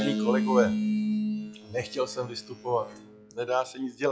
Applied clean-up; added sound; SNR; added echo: classical method log-MMSE.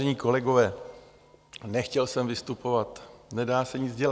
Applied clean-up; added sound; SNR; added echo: none; none; none; none.